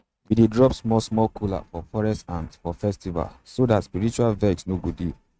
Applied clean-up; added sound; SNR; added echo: neural mask model RNNoise.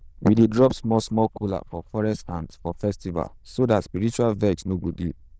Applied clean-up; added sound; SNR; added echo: neural diffusion model UNIVERSE++.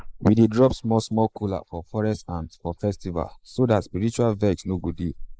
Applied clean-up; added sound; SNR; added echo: neural mask model Resemble Enhance denoiser.